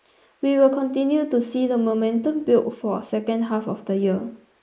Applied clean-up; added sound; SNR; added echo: neural mask model Resemble Enhance denoiser.